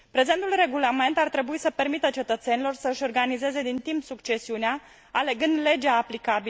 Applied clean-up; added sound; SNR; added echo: none; none; none; none.